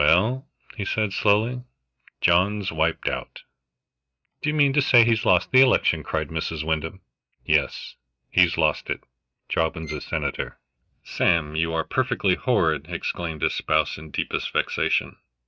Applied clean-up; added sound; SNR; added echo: neural mask model RNNoise.